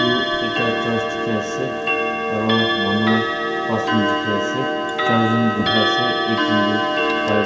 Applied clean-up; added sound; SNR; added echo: none; Clock; -3 dB; reverberation time 0.7 s.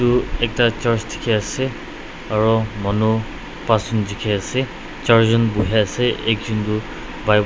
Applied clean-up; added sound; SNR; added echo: none; none; none; none.